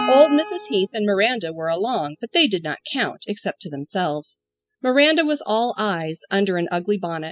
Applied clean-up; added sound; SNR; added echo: classical method spectral subtraction.